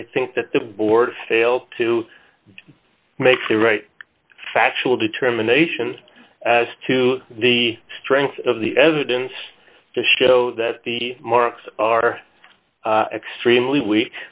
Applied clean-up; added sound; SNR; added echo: none; none; none; none.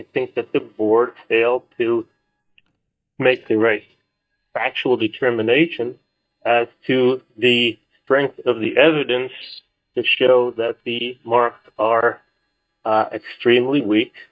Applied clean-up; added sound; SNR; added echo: neural mask model DeepFilterNet 3.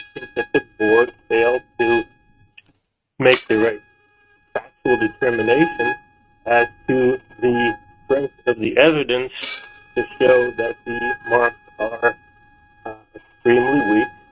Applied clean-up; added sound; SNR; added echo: neural mask model RNNoise.